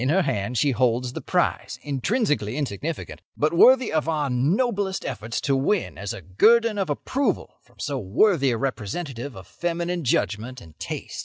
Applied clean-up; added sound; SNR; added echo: none; none; none; none.